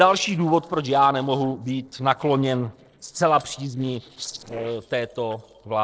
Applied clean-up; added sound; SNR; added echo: neural separator model SepFormer DNS4.